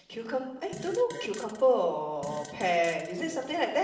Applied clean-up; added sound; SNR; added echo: none; Fart; 16 dB; reverberation time 0.9 s.